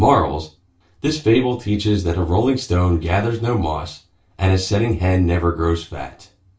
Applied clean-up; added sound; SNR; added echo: none; none; none; reverberation time 0.3 s.